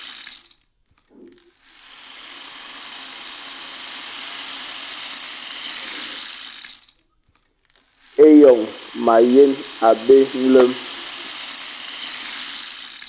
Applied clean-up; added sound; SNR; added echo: none; Rattle (instrument); 12 dB; none.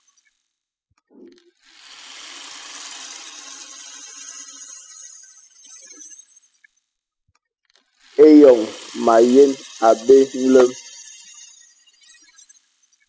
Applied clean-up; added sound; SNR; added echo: classical method spectral subtraction.